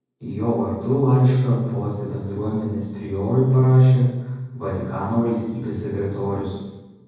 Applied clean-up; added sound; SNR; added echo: none; none; none; reverberation time 1.3 s.